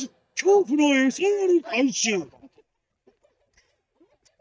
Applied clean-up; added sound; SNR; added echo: neural mask model DeepFilterNet 3.